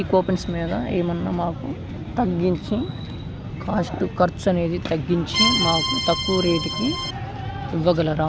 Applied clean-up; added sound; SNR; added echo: none; Accordion; 1 dB; none.